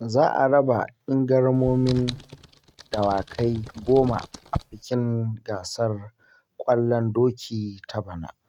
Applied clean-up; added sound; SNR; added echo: neural mask model RNNoise.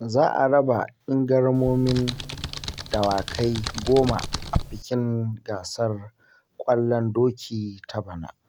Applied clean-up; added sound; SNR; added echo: none; Computer keyboard; 7 dB; none.